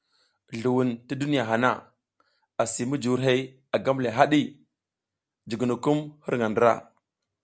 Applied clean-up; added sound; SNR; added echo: none; none; none; none.